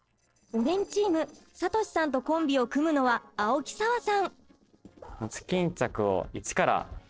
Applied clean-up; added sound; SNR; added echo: neural separator model SepFormer DNS4.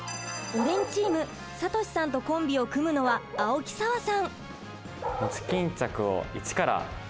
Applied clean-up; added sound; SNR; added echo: none; Bark; 10 dB; none.